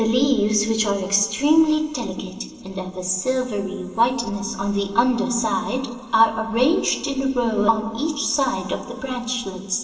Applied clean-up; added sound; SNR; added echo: none; none; none; reverberation time 2.2 s.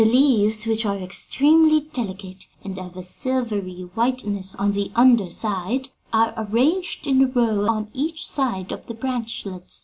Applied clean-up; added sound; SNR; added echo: none; none; none; none.